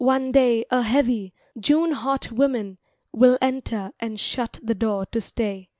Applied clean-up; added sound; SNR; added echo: none; none; none; none.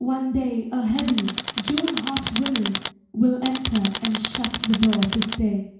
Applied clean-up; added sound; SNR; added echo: none; Tools; 3 dB; reverberation time 0.6 s.